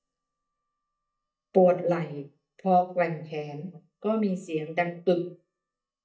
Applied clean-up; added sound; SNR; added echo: neural mask model DeepFilterNet 3.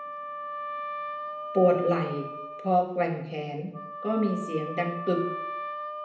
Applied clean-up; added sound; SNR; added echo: none; Wind instrument, woodwind instrument; 8 dB; reverberation time 0.7 s.